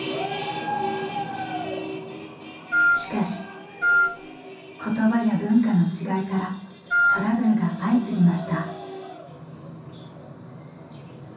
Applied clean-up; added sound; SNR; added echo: none; Wind instrument, woodwind instrument; -4 dB; reverberation time 0.6 s.